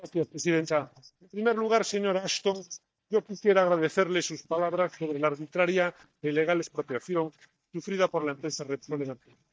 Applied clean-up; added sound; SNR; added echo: neural mask model DeepFilterNet 3.